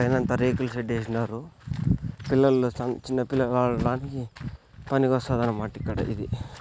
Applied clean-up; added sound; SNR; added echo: none; none; none; none.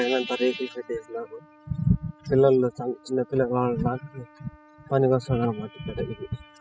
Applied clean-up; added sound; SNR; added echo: classical method spectral subtraction.